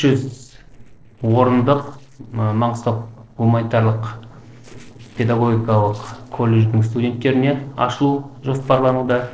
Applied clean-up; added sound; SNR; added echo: neural separator model SepFormer DNS4.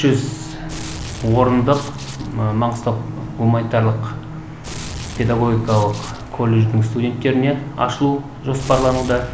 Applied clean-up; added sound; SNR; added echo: none; Gunshot, gunfire; 15 dB; none.